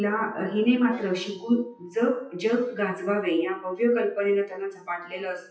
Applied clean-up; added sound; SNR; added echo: classical method WPE with log-MMSE.